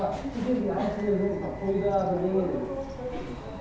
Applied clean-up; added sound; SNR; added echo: none; Bird vocalization, bird call, bird song; 10 dB; reverberation time 0.8 s.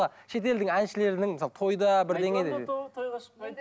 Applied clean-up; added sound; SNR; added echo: none; none; none; none.